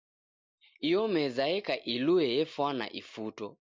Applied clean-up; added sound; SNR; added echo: none; none; none; none.